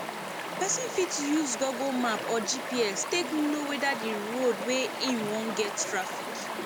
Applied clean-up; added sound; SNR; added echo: none; Stream; 5 dB; none.